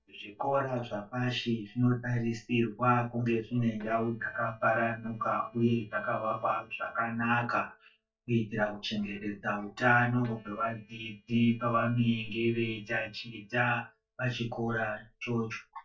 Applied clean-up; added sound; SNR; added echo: neural mask model DeepFilterNet 3.